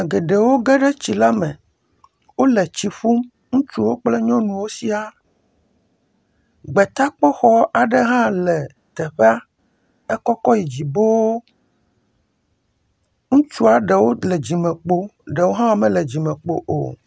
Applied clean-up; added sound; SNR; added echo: none; none; none; none.